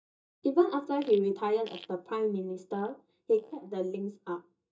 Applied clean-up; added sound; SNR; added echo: neural mask model DeepFilterNet 3.